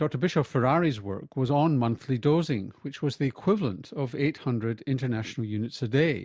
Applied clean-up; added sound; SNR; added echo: none; none; none; none.